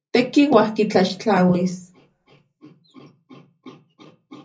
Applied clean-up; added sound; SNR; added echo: none; none; none; reverberation time 0.4 s.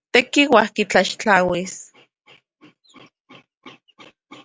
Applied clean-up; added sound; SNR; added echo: none; none; none; none.